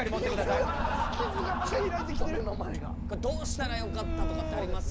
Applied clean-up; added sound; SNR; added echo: none; Engine / Boat, Water vehicle; 0 dB; none.